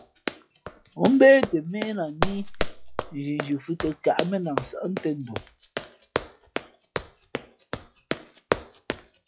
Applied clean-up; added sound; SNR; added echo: classical method log-MMSE.